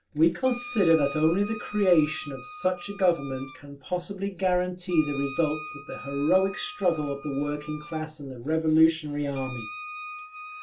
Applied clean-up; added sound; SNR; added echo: none; Wind instrument, woodwind instrument; 15 dB; reverberation time 0.2 s.